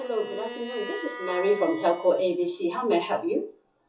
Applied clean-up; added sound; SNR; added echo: classical method WPE with log-MMSE.